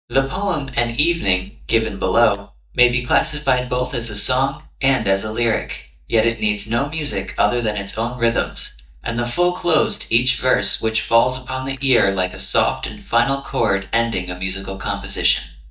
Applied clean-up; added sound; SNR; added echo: neural mask model DeepFilterNet 3.